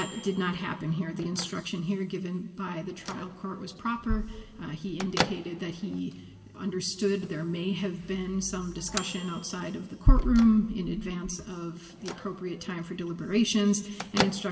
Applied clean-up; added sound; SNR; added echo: none; Microwave oven / Bell; 11 dB; reverberation time 1.4 s.